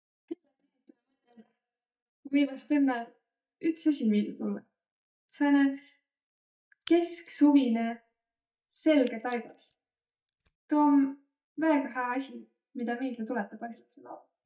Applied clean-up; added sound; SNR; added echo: neural mask model DeepFilterNet 3.